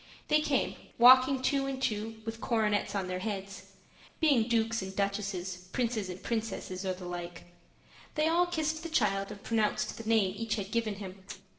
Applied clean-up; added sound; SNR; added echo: neural separator model SepFormer DNS4.